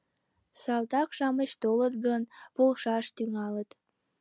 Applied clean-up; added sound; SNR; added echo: none; none; none; none.